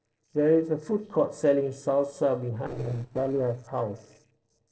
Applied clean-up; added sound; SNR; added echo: neural separator model SepFormer DNS4.